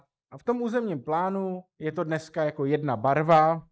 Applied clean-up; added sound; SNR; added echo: neural mask model Resemble Enhance denoiser.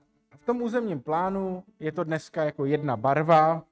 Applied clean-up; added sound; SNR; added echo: neural mask model RNNoise.